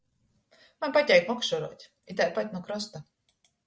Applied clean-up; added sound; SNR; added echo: none; none; none; none.